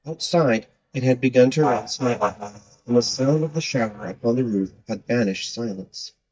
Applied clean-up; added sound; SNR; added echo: neural mask model DeepFilterNet 3.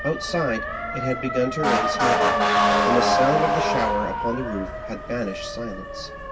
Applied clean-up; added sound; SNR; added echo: none; Motor vehicle (road) / Siren; -4 dB; reverberation time 0.2 s.